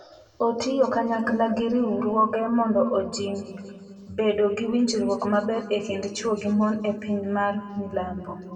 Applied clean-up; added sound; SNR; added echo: none; none; none; reverberation time 1.8 s.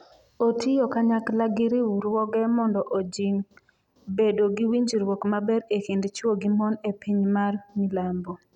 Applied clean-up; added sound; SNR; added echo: none; none; none; none.